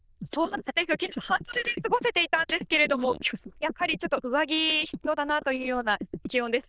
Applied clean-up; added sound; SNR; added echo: neural diffusion model UNIVERSE++.